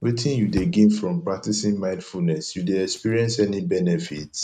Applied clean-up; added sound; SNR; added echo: neural mask model RNNoise.